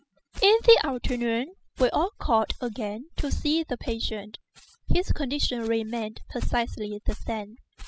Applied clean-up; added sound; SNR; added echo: classical method spectral subtraction.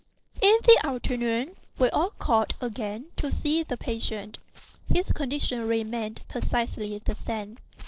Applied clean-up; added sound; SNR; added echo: neural separator model SepFormer DNS4.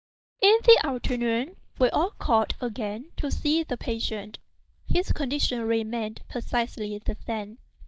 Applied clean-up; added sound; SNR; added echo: neural mask model DeepFilterNet 3.